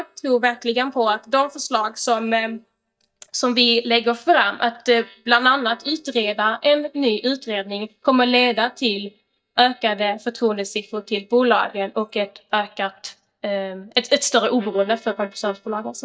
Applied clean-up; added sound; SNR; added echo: neural mask model DeepFilterNet 3.